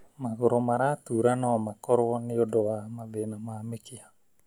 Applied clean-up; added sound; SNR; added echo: none; none; none; none.